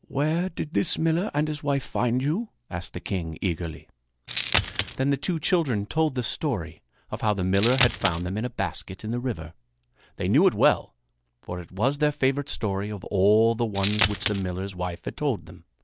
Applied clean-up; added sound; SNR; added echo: none; Coin (dropping); 2 dB; none.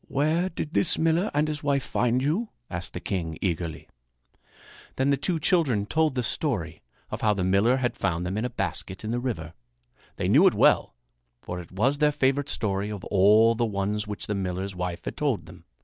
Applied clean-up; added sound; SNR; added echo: none; none; none; none.